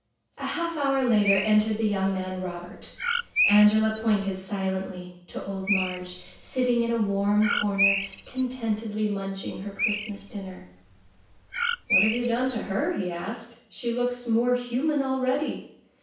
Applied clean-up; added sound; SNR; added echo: none; Bird; 0 dB; reverberation time 0.7 s.